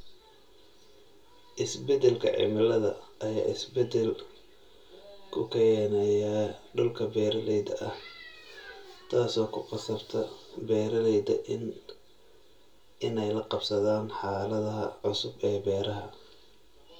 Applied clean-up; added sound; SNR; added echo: none; none; none; reverberation time 0.2 s.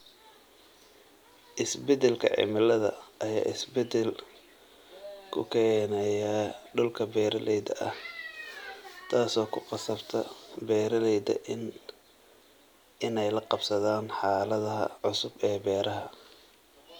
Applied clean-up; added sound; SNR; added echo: none; none; none; none.